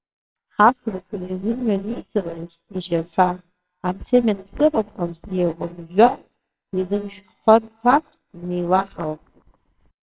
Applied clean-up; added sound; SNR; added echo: neural separator model SepFormer WHAMR!.